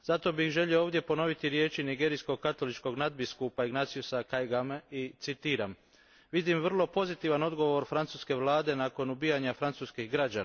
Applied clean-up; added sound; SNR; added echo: none; none; none; none.